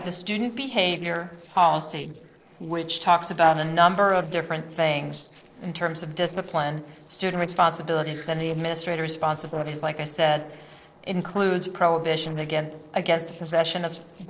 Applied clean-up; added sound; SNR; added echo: neural separator model SepFormer DNS4.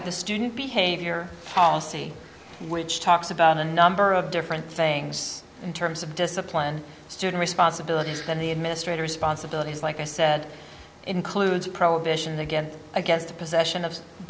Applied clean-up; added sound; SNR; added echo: none; none; none; none.